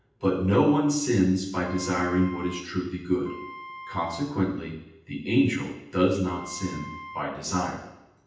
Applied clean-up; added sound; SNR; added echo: none; Wind instrument, woodwind instrument; 16 dB; reverberation time 0.9 s.